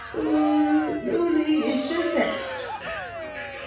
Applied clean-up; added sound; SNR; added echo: none; Cheering; 8 dB; reverberation time 0.7 s.